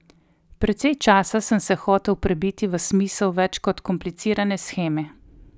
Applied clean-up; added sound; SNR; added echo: none; none; none; none.